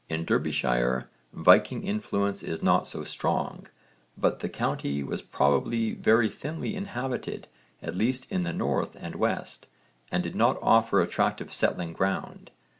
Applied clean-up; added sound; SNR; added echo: none; none; none; none.